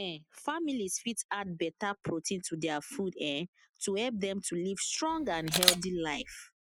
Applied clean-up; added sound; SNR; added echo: classical method Wiener filter.